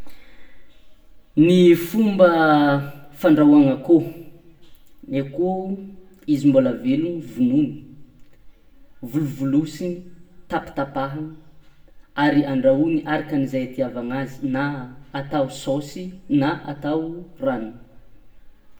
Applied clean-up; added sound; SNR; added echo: none; none; none; reverberation time 0.6 s.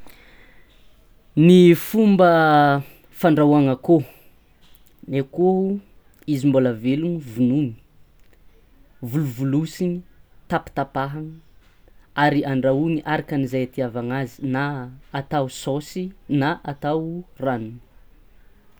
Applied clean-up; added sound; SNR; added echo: none; none; none; none.